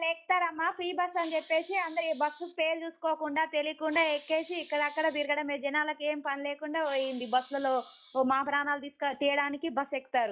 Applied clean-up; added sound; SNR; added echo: classical method log-MMSE.